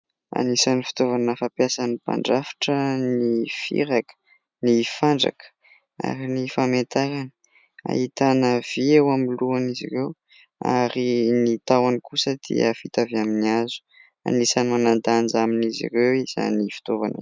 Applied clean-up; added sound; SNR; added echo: none; none; none; none.